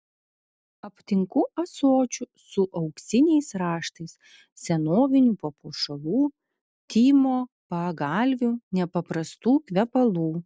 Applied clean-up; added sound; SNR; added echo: none; none; none; none.